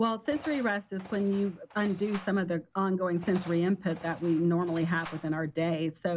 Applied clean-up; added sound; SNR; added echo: none; Engine; 20 dB; none.